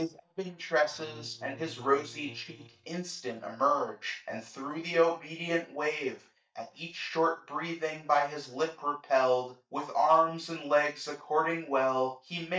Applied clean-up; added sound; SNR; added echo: neural mask model DeepFilterNet 3.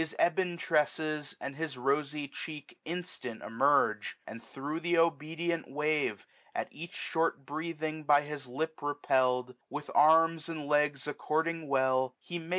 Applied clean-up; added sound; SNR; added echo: none; none; none; none.